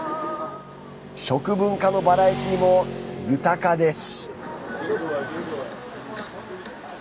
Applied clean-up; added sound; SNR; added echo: none; Motorcycle / Traffic noise, roadway noise; 12 dB; none.